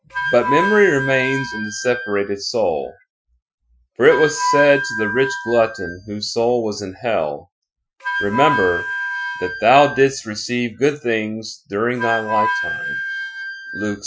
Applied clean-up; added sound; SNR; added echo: classical method Wiener filter.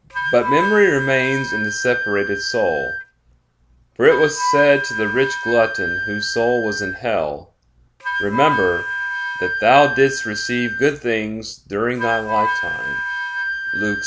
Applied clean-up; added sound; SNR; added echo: none; Wind instrument, woodwind instrument; 4 dB; none.